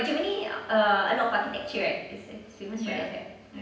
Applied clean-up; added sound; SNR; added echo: none; none; none; reverberation time 0.9 s.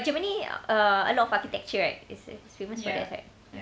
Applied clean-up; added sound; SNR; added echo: none; none; none; none.